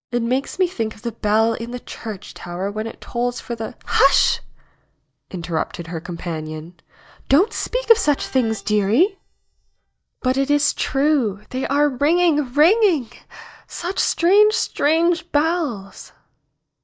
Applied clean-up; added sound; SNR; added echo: neural mask model DeepFilterNet 3.